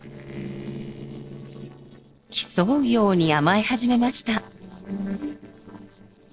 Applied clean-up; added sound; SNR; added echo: neural separator model SepFormer DNS4.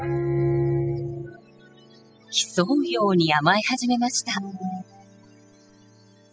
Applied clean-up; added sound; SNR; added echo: classical method spectral subtraction.